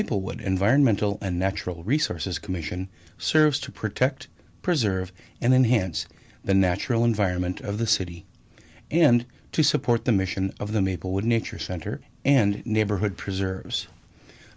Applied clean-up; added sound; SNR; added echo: none; none; none; none.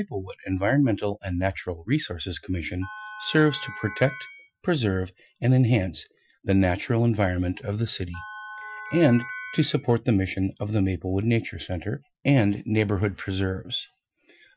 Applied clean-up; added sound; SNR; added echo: classical method Wiener filter.